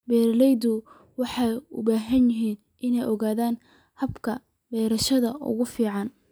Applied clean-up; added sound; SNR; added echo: none; none; none; none.